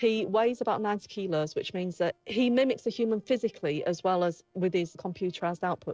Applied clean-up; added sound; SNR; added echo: neural separator model SepFormer DNS4.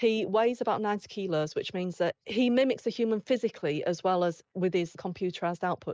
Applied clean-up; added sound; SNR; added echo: neural mask model Resemble Enhance denoiser.